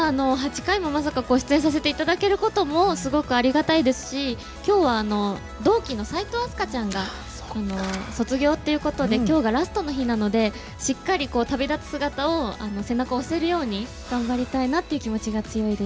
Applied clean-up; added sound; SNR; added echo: none; Musical instrument; 19 dB; none.